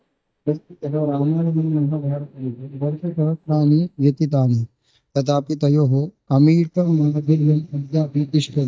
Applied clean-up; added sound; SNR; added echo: neural mask model DeepFilterNet 3.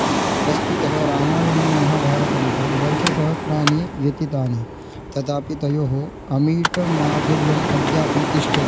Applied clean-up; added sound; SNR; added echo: none; Mechanical fan; 1 dB; none.